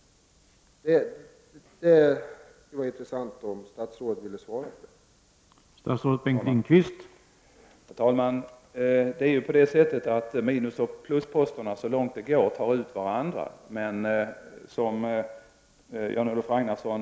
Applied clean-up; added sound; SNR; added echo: none; none; none; none.